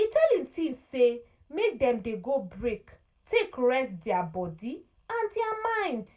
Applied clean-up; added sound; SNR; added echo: none; none; none; reverberation time 0.2 s.